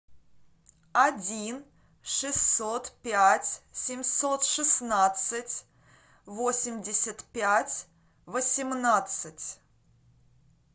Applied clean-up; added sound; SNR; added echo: none; none; none; none.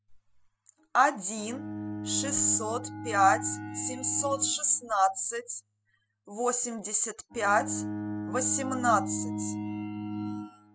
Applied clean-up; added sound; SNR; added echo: classical method spectral subtraction.